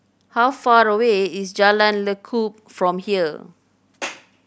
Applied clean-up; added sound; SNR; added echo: none; none; none; none.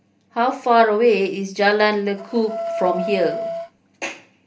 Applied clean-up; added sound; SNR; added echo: none; Wind instrument, woodwind instrument; 8 dB; reverberation time 0.3 s.